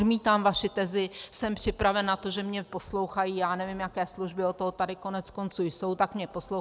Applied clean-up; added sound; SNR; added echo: none; none; none; none.